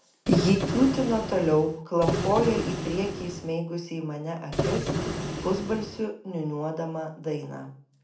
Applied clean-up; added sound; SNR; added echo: none; Printer; 3 dB; reverberation time 0.4 s.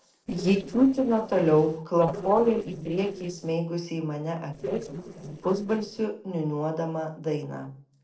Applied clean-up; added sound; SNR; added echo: neural separator model SepFormer DNS4.